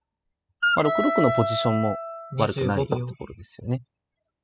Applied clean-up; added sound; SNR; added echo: classical method spectral subtraction.